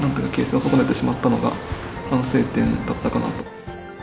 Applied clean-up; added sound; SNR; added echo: none; none; none; none.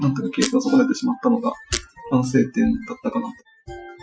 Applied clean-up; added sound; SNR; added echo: classical method Wiener filter.